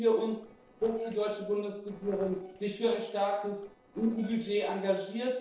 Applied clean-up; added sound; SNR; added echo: neural separator model SepFormer DNS4.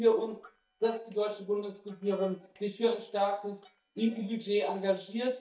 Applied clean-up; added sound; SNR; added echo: neural mask model DeepFilterNet 3.